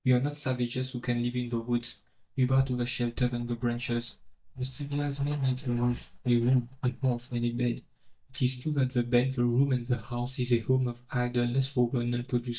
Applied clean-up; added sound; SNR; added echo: neural mask model DeepFilterNet 3.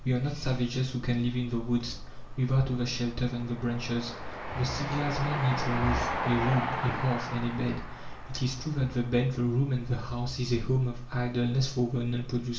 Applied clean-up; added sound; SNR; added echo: none; Train; 10 dB; reverberation time 0.4 s.